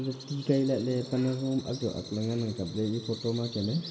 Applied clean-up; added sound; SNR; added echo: none; Bird vocalization, bird call, bird song; 15 dB; reverberation time 1.6 s.